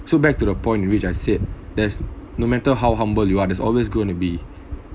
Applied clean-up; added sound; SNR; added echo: none; none; none; none.